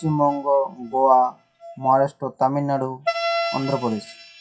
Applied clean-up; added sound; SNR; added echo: classical method WPE with log-MMSE.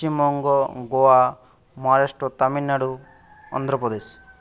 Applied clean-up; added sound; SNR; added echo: none; none; none; none.